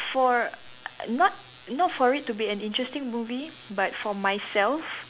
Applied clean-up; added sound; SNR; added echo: none; none; none; none.